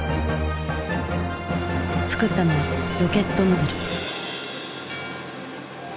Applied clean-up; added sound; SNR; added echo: none; Engine; 17 dB; none.